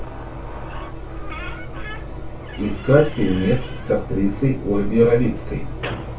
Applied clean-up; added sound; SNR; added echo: none; Squeak / Slam; 17 dB; reverberation time 0.2 s.